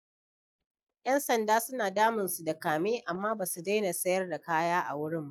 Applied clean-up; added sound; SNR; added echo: neural mask model DeepFilterNet 3.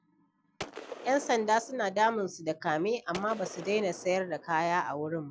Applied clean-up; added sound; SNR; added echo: none; Gunshot, gunfire; 15 dB; none.